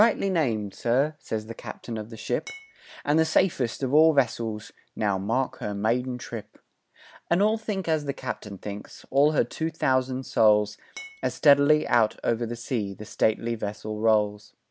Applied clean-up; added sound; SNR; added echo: none; Glass; 16 dB; none.